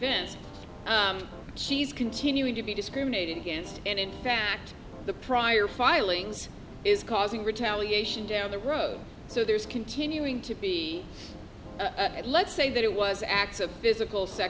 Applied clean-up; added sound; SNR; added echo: none; Piano; 20 dB; none.